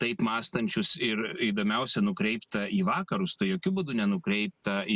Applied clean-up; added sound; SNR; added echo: none; none; none; none.